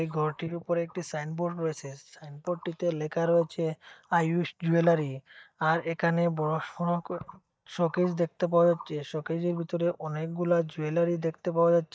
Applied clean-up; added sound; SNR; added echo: neural mask model DeepFilterNet 3.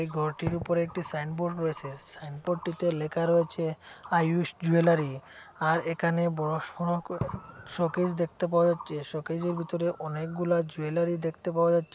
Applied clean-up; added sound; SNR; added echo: none; Fireworks; 19 dB; none.